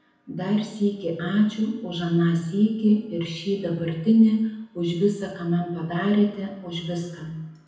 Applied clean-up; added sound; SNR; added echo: none; none; none; reverberation time 0.8 s.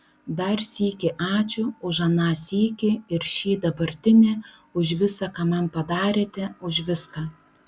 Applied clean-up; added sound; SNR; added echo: none; none; none; none.